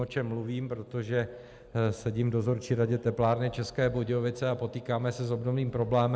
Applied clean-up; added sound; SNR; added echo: none; none; none; none.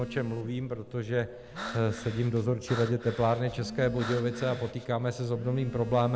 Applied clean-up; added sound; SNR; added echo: none; Telephone + Breathing; 12 dB; none.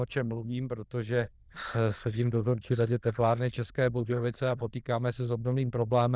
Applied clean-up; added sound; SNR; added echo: neural diffusion model UNIVERSE++.